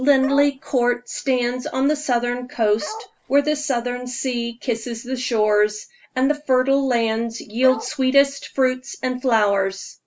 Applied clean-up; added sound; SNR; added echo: none; Bark; 13 dB; none.